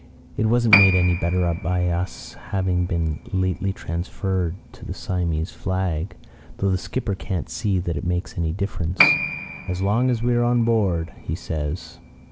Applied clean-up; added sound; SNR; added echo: none; Piano; 8 dB; none.